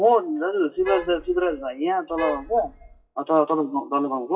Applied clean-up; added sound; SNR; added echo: classical method WPE with log-MMSE.